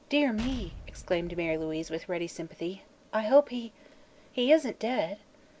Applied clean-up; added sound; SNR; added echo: none; Explosion; 13 dB; none.